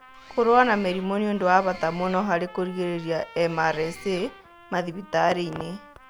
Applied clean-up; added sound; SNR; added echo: none; Mechanisms + Trumpet; 19 dB; none.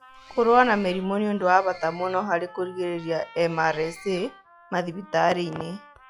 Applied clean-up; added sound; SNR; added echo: classical method log-MMSE.